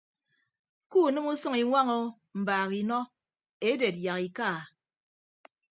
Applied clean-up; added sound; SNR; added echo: none; none; none; none.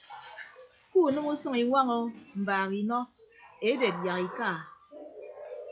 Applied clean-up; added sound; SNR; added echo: classical method log-MMSE.